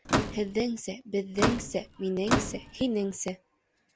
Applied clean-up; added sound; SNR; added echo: none; Slam / Microwave oven; -1 dB; none.